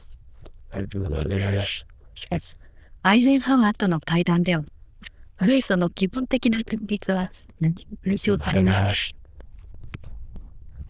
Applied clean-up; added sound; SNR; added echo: neural diffusion model UNIVERSE++.